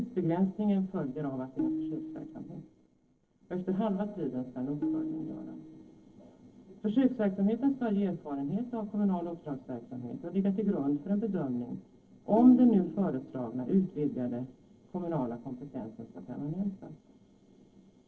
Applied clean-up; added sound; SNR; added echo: neural separator model SepFormer DNS4.